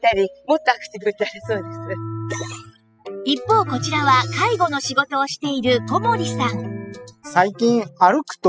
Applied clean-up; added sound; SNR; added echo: classical method spectral subtraction.